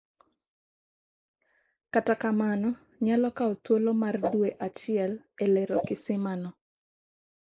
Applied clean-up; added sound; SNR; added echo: neural mask model Resemble Enhance denoiser.